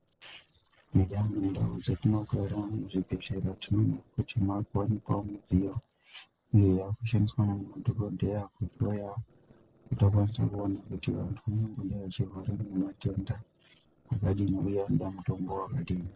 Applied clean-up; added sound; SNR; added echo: neural separator model SepFormer DNS4.